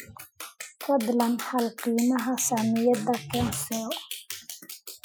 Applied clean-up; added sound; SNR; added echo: classical method Wiener filter.